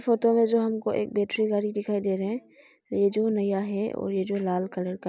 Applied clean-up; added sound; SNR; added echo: none; none; none; none.